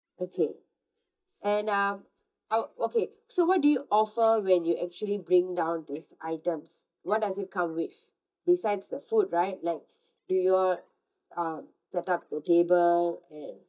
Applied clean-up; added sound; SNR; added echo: neural mask model DeepFilterNet 3.